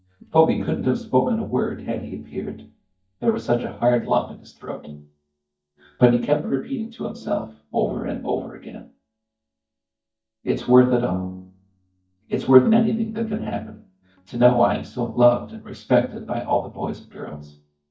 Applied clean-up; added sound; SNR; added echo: neural mask model DeepFilterNet 3.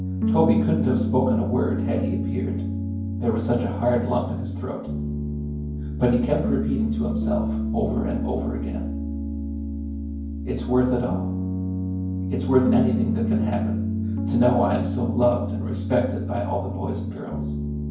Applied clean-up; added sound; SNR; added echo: none; Piano; 0 dB; reverberation time 0.9 s.